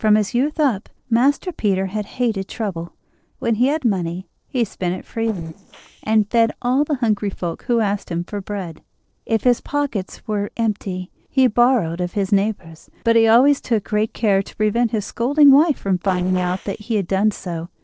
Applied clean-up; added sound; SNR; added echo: neural separator model SepFormer DNS4.